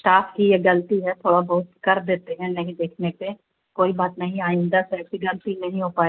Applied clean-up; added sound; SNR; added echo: none; none; none; none.